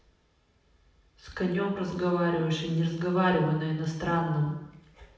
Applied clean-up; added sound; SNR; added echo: none; none; none; reverberation time 0.9 s.